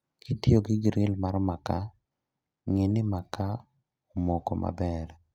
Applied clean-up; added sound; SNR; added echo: none; none; none; none.